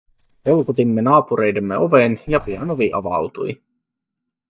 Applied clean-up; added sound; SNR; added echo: neural mask model DeepFilterNet 3.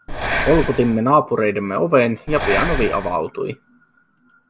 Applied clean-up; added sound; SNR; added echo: none; Breathing; 7 dB; none.